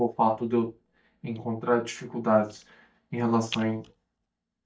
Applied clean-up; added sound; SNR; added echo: neural mask model DeepFilterNet 3.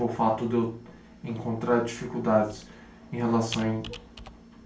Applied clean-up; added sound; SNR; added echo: none; Computer keyboard; 19 dB; reverberation time 0.3 s.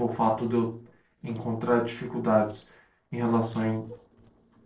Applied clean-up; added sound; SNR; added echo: neural separator model SepFormer DNS4.